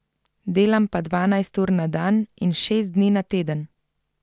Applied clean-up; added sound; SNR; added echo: none; none; none; none.